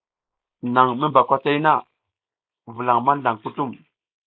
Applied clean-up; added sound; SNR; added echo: neural mask model Resemble Enhance denoiser.